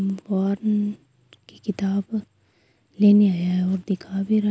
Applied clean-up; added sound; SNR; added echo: none; none; none; none.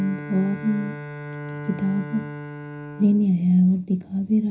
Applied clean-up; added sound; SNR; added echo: none; Bowed string instrument; 13 dB; reverberation time 0.4 s.